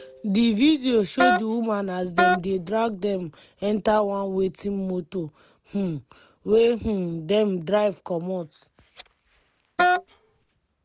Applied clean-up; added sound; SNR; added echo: none; Wind instrument, woodwind instrument; -1 dB; none.